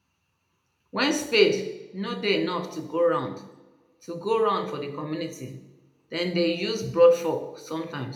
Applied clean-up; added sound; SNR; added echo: none; none; none; reverberation time 0.7 s.